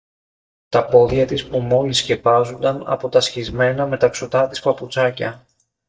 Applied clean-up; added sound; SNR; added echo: neural mask model DeepFilterNet 3.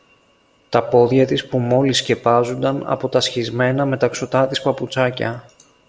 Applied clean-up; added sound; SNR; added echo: none; none; none; none.